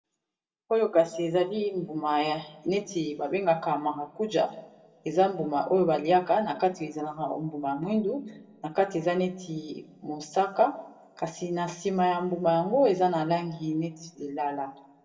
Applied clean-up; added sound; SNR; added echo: none; none; none; reverberation time 0.9 s.